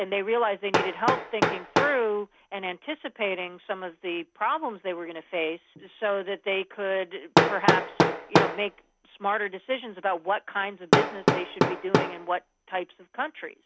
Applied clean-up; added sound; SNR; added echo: none; Hammer; -1 dB; none.